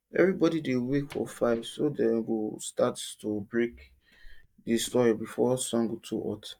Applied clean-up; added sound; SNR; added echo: neural mask model DeepFilterNet 3.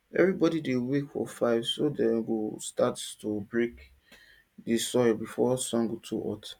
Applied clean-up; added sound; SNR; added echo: none; none; none; none.